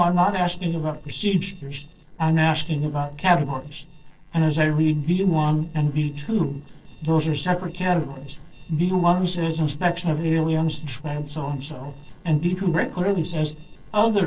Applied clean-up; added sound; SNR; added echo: neural separator model SepFormer DNS4.